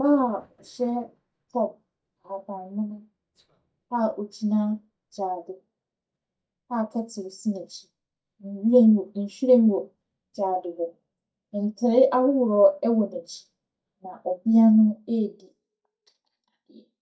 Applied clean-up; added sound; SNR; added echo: neural mask model DeepFilterNet 3.